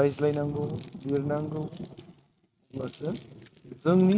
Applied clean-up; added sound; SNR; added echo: neural mask model RNNoise.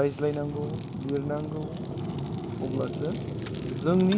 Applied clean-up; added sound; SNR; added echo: none; Fire; 4 dB; none.